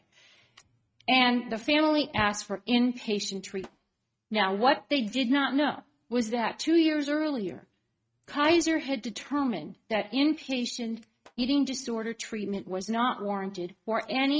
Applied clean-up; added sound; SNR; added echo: neural mask model RNNoise.